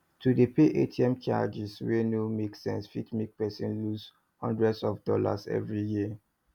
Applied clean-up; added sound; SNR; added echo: none; none; none; none.